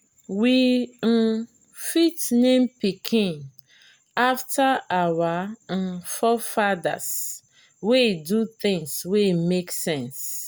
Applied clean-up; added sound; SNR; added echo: none; none; none; none.